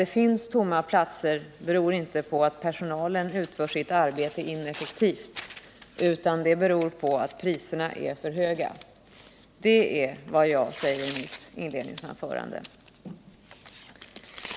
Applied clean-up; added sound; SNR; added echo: none; none; none; none.